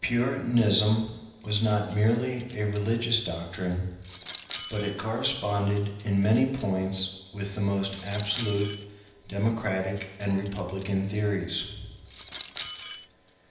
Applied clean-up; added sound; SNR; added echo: none; Cutlery, silverware; 18 dB; reverberation time 0.9 s.